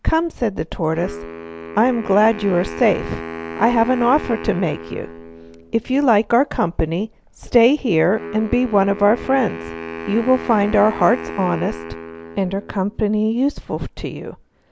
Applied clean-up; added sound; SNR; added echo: none; Wind instrument, woodwind instrument; 13 dB; none.